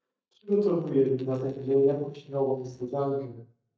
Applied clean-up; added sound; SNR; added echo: neural mask model DeepFilterNet 3.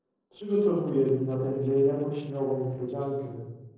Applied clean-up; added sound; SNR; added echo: neural separator model SepFormer DNS4.